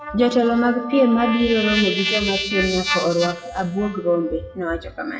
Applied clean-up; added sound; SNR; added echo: classical method WPE with log-MMSE.